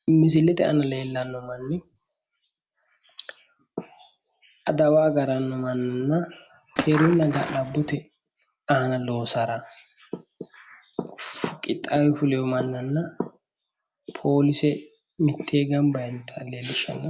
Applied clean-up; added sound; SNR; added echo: none; Skateboard; 6 dB; none.